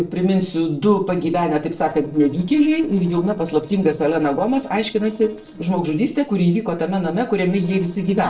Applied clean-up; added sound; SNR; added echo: neural separator model SepFormer DNS4.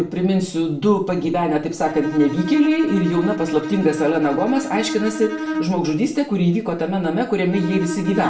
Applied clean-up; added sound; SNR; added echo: none; Bowed string instrument; 9 dB; reverberation time 0.4 s.